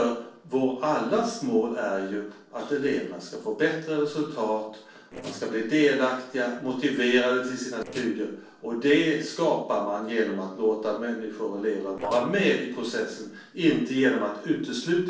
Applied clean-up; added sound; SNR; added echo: neural separator model SepFormer DNS4.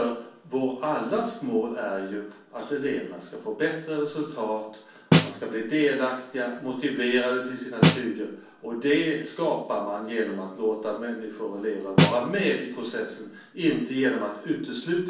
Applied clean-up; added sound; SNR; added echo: none; Snare drum; -4 dB; reverberation time 0.3 s.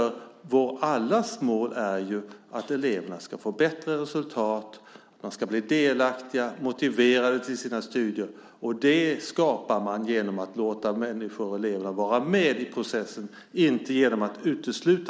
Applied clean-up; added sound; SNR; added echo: none; none; none; none.